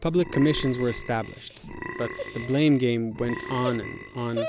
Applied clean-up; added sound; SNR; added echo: none; Burping, eructation + Dog; 10 dB; none.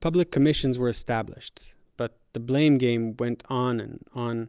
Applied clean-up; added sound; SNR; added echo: none; none; none; none.